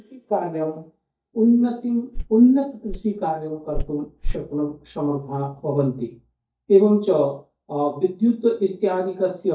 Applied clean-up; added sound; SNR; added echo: neural mask model DeepFilterNet 3.